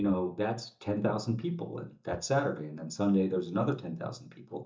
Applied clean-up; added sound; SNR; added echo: neural mask model DeepFilterNet 3.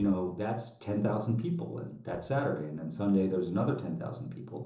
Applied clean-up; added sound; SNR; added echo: neural separator model SepFormer DNS4.